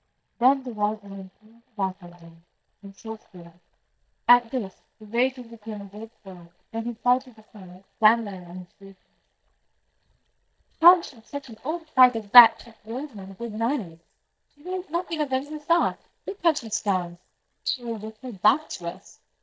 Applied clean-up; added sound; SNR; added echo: neural mask model DeepFilterNet 3.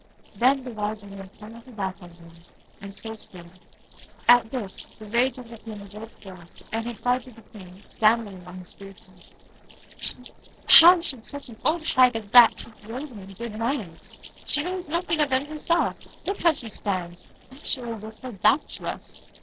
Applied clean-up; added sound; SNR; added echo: neural separator model SepFormer DNS4.